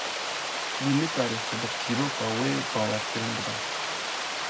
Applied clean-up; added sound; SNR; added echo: none; Water; 0 dB; reverberation time 0.3 s.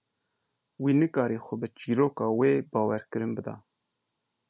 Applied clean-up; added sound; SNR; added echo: none; none; none; none.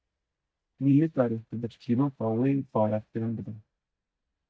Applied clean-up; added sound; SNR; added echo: neural mask model DeepFilterNet 3.